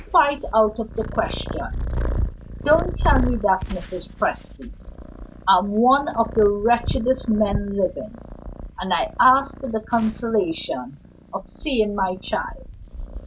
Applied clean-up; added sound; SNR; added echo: none; Purr; 7 dB; none.